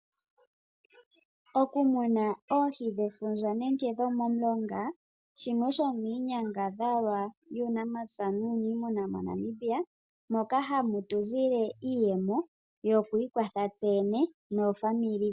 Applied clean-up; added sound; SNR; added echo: none; none; none; none.